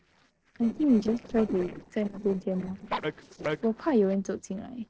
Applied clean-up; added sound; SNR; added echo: neural separator model SepFormer DNS4.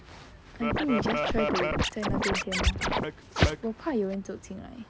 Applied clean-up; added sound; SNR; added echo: none; Scratching (performance technique); -1 dB; none.